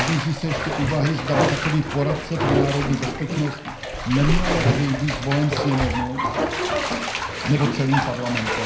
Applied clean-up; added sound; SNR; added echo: none; Bathtub (filling or washing); 1 dB; reverberation time 0.5 s.